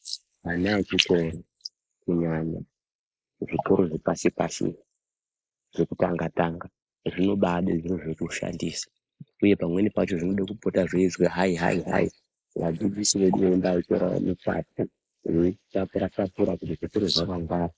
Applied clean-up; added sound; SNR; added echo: neural mask model Resemble Enhance denoiser.